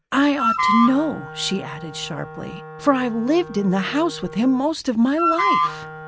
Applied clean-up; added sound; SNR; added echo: none; Wind instrument, woodwind instrument; 4 dB; none.